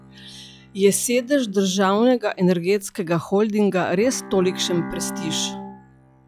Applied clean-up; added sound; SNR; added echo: classical method log-MMSE.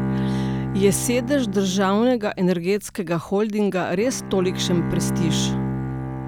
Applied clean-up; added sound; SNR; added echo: none; Bowed string instrument; 4 dB; none.